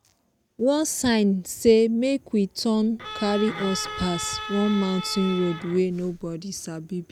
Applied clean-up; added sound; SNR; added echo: none; Bowed string instrument; 11 dB; none.